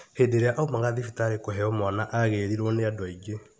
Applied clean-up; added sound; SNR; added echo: none; none; none; none.